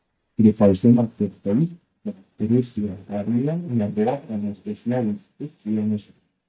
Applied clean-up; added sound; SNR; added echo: neural mask model DeepFilterNet 3.